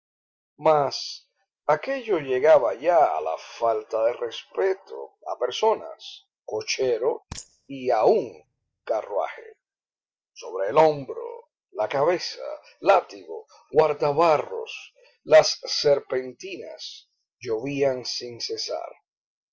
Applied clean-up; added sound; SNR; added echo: neural mask model DeepFilterNet 3.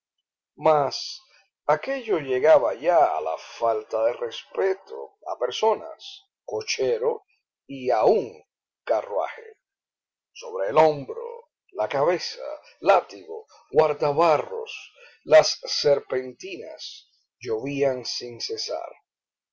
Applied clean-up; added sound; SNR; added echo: none; none; none; none.